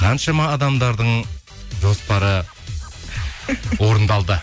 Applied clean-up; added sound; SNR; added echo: none; none; none; none.